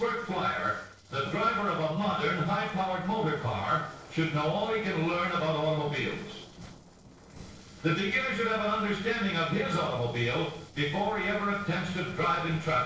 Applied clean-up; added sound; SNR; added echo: neural separator model SepFormer DNS4.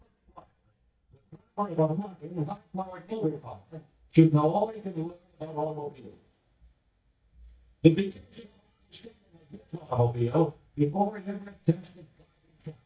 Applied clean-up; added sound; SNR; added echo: neural mask model DeepFilterNet 3.